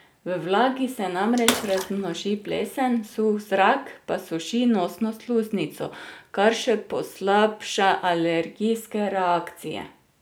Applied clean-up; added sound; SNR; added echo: none; Bathtub (filling or washing) / Water / Splash, splatter; 8 dB; none.